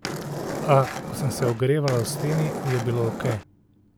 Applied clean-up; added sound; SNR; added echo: none; Skateboard; 6 dB; none.